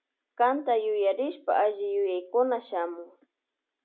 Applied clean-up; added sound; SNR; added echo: none; none; none; none.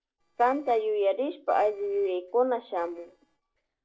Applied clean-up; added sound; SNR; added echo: neural separator model SepFormer DNS4.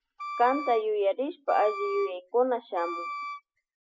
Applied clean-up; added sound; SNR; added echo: classical method spectral subtraction.